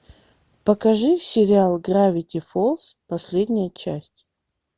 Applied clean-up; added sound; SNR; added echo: none; none; none; none.